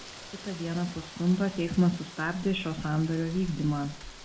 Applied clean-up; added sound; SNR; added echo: none; Rain; 15 dB; reverberation time 0.4 s.